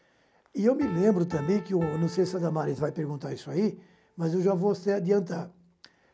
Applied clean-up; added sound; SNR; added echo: none; Piano; 19 dB; none.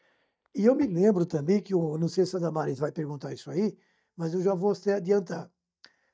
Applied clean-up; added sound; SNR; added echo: neural mask model DeepFilterNet 3.